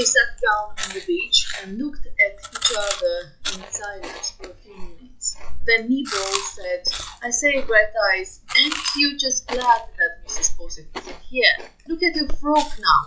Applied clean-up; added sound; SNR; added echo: classical method log-MMSE.